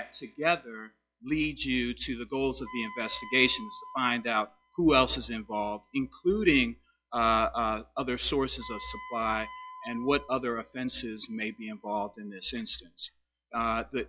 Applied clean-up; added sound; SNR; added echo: classical method log-MMSE.